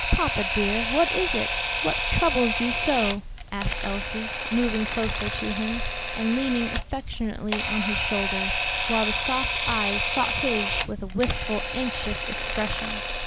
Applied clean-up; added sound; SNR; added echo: none; Camera; 0 dB; none.